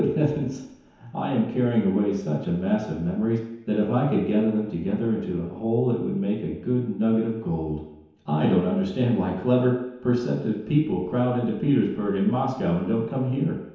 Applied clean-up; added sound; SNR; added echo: none; none; none; reverberation time 1.0 s.